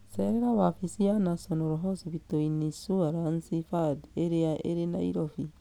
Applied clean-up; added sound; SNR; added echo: none; none; none; none.